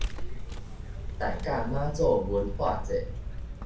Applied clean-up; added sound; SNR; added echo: none; Vehicle; 2 dB; reverberation time 0.6 s.